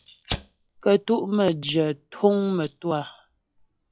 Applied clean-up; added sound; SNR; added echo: classical method log-MMSE.